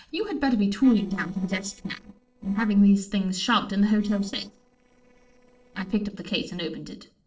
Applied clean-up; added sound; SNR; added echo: neural separator model SepFormer DNS4.